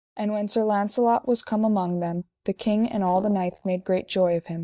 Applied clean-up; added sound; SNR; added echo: neural mask model DeepFilterNet 3.